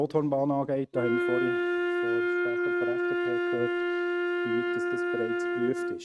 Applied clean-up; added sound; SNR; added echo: neural mask model RNNoise.